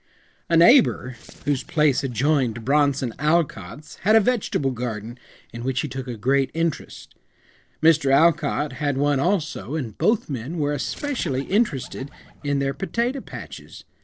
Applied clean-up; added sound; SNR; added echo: neural separator model SepFormer DNS4.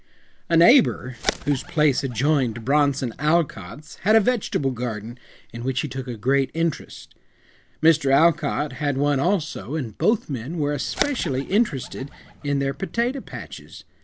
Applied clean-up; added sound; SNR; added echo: none; Bird; 13 dB; none.